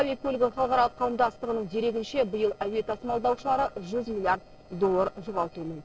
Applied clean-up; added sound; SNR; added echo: neural separator model SepFormer DNS4.